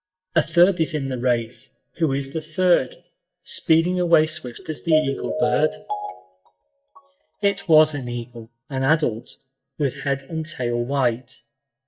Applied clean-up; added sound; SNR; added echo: neural mask model DeepFilterNet 3.